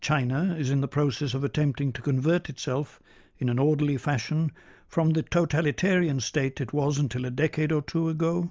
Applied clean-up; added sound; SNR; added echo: none; none; none; none.